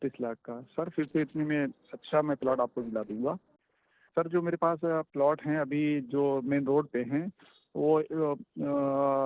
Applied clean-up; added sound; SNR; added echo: neural separator model SepFormer DNS4.